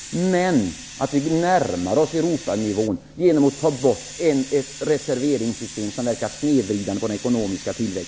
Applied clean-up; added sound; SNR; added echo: none; Hiss; 16 dB; none.